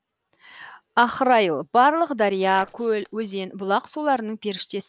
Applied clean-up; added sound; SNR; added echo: neural separator model SepFormer DNS4.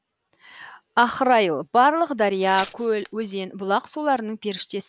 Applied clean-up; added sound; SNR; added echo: none; Tearing; 12 dB; none.